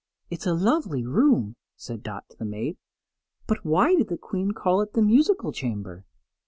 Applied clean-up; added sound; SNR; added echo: none; none; none; none.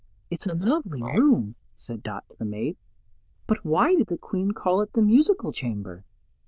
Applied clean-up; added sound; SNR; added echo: neural diffusion model UNIVERSE++.